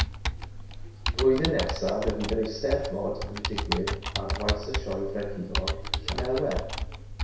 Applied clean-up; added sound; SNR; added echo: none; Computer keyboard; 1 dB; reverberation time 0.7 s.